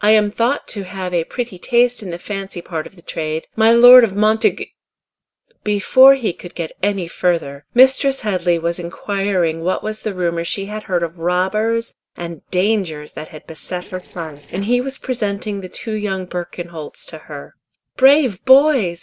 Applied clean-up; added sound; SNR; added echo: neural separator model SepFormer DNS4.